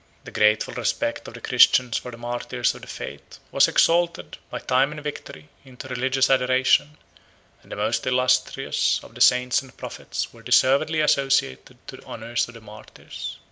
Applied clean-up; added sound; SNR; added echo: none; none; none; none.